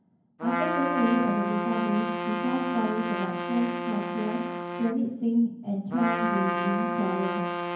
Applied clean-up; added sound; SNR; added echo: none; Trumpet; 2 dB; reverberation time 0.9 s.